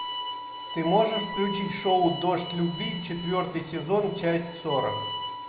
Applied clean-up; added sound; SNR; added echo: none; Bowed string instrument; 7 dB; none.